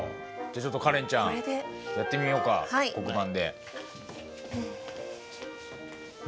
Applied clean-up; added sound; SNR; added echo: none; Bowed string instrument; 13 dB; none.